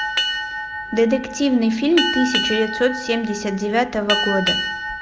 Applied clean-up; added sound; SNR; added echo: none; Boat, Water vehicle; 4 dB; none.